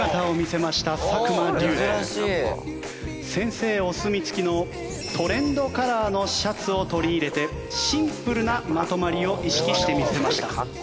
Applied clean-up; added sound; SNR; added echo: none; none; none; none.